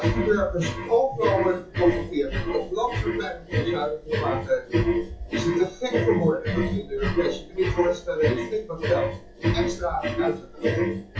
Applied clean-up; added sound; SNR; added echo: classical method WPE with log-MMSE.